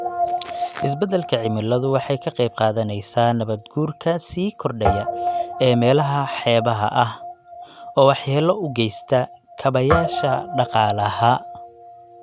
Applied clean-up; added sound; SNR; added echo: none; Guitar; 8 dB; none.